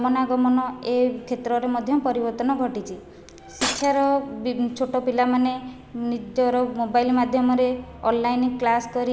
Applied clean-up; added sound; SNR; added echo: none; Shatter; 8 dB; none.